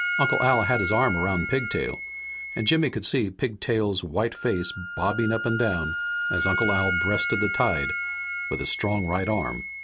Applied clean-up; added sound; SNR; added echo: none; Wind instrument, woodwind instrument + Wind instrument, woodwind instrument; 4 dB; none.